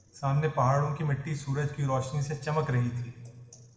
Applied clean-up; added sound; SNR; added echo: none; none; none; reverberation time 1.4 s.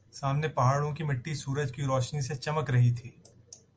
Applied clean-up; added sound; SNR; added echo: none; none; none; none.